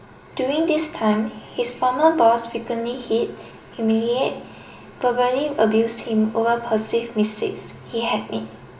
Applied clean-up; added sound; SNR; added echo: none; none; none; reverberation time 1.2 s.